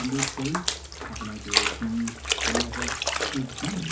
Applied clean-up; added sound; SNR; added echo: none; Trickle, dribble / Splash, splatter; -3 dB; reverberation time 0.3 s.